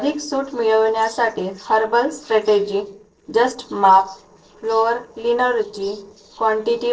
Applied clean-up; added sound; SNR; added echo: neural separator model SepFormer DNS4.